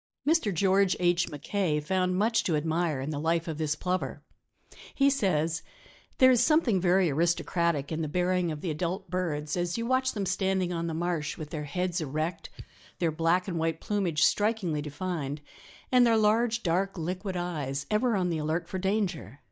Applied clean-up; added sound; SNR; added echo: neural mask model DeepFilterNet 3.